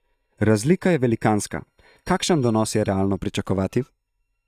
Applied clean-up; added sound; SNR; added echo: neural mask model DeepFilterNet 3.